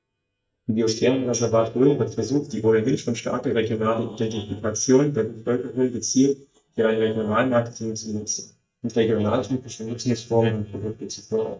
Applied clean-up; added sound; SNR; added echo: neural mask model DeepFilterNet 3.